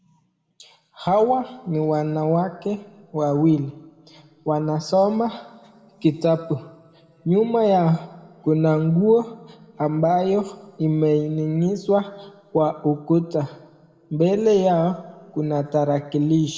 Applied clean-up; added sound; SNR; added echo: none; none; none; reverberation time 1.2 s.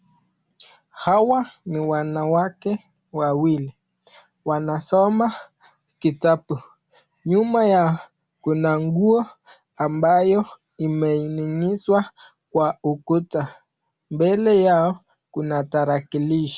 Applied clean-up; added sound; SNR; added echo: none; none; none; none.